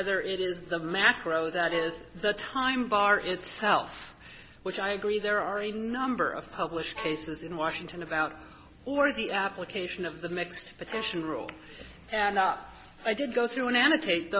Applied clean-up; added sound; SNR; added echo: none; Bowed string instrument; 15 dB; none.